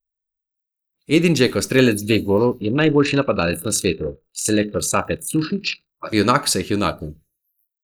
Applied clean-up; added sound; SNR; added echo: neural mask model Resemble Enhance denoiser.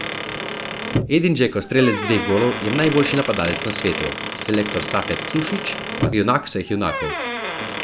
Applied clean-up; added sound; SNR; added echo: none; Squeak / Wood; 4 dB; none.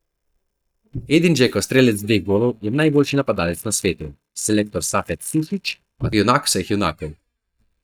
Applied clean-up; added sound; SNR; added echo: neural mask model DeepFilterNet 3.